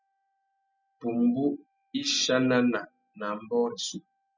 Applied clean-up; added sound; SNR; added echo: classical method spectral subtraction.